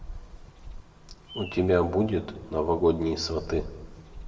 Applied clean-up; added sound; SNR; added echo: none; Bird vocalization, bird call, bird song; 15 dB; reverberation time 0.9 s.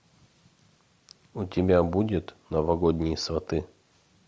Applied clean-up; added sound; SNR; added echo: none; none; none; none.